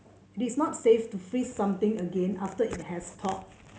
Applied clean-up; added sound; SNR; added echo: none; none; none; none.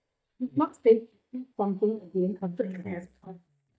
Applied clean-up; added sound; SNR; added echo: neural mask model DeepFilterNet 3.